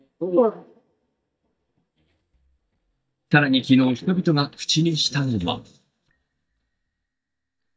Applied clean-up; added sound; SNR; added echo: neural mask model DeepFilterNet 3.